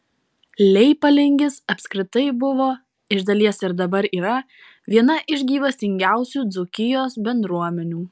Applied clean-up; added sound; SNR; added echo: none; none; none; none.